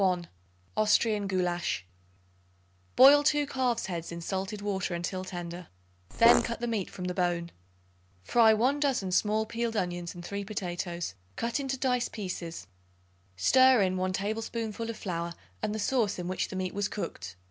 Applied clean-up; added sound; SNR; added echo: none; Fart; 0 dB; none.